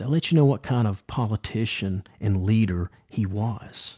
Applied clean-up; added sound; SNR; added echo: none; none; none; none.